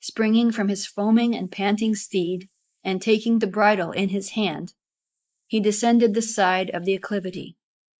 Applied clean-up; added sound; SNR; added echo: neural mask model Resemble Enhance denoiser.